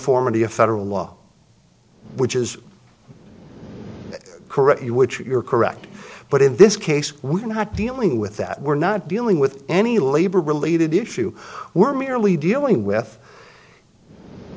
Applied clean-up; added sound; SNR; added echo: none; none; none; none.